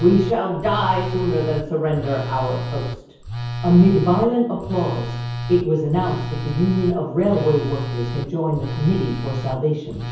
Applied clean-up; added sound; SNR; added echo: none; Telephone; 7 dB; reverberation time 0.9 s.